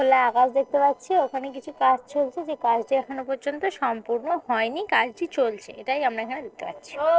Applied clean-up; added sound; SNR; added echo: neural separator model SepFormer DNS4.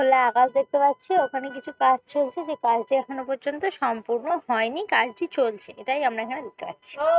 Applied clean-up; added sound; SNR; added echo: neural mask model RNNoise.